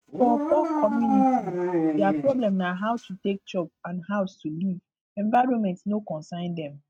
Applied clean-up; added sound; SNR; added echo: neural mask model RNNoise.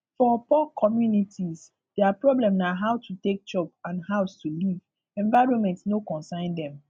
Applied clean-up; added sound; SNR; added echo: none; none; none; none.